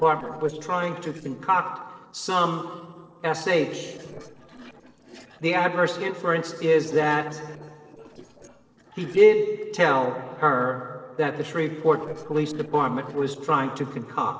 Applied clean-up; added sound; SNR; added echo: neural separator model SepFormer DNS4.